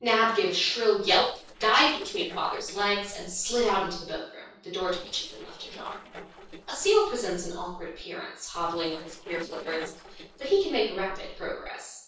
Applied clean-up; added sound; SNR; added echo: neural separator model SepFormer DNS4.